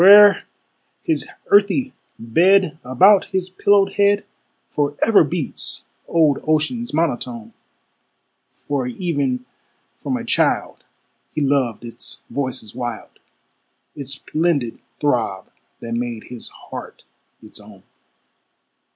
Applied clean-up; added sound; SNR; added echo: none; none; none; none.